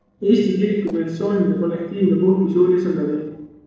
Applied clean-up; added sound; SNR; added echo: neural separator model SepFormer DNS4.